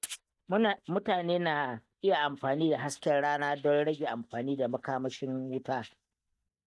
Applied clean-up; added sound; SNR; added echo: neural mask model DeepFilterNet 3.